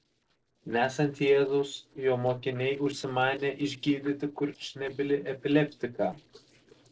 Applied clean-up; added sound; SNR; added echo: neural separator model SepFormer DNS4.